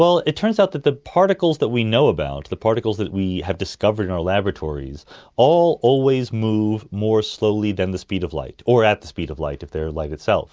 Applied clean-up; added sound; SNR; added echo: none; none; none; none.